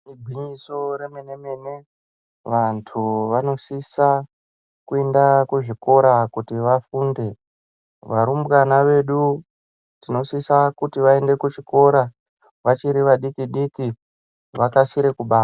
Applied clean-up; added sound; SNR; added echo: none; none; none; none.